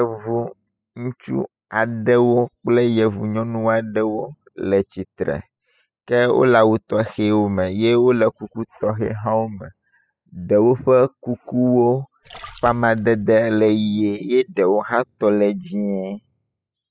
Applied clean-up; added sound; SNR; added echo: classical method spectral subtraction.